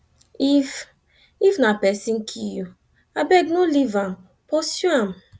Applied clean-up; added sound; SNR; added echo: none; none; none; none.